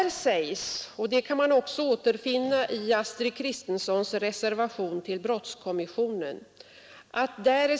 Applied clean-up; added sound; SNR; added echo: none; none; none; none.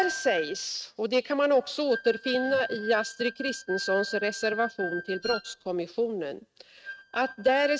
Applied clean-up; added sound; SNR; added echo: neural mask model RNNoise.